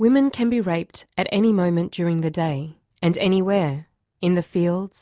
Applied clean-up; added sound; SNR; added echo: none; none; none; none.